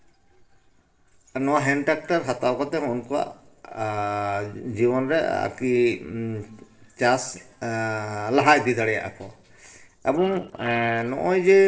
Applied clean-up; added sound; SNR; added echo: neural separator model SepFormer DNS4.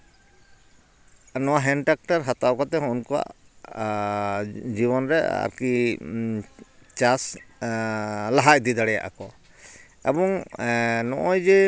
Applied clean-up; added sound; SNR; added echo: none; none; none; none.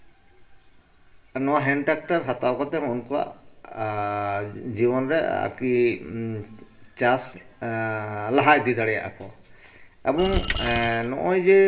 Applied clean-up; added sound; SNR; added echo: none; Coin (dropping); -1 dB; reverberation time 0.6 s.